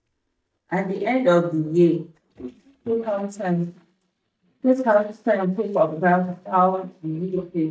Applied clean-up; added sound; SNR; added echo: neural mask model DeepFilterNet 3.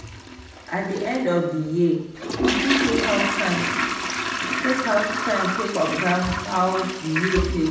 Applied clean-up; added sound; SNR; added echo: none; Toilet flush; 2 dB; reverberation time 0.8 s.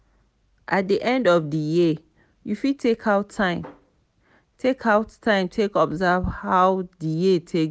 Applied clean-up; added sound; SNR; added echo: none; none; none; none.